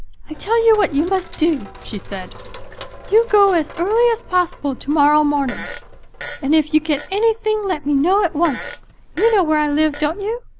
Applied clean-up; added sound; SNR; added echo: none; Sink (filling or washing) + Fart; 15 dB; none.